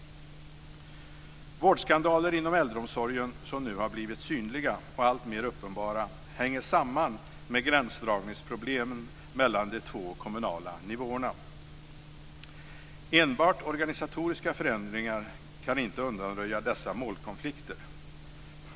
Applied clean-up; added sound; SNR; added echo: none; none; none; none.